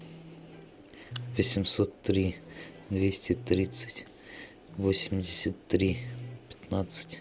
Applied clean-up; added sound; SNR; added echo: none; Electric guitar; 18 dB; none.